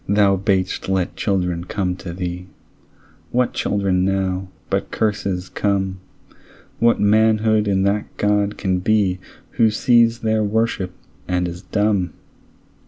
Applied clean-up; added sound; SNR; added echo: none; none; none; none.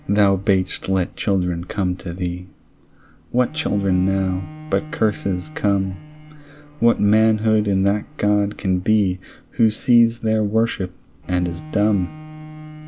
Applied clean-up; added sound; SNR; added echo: none; Bowed string instrument; 20 dB; none.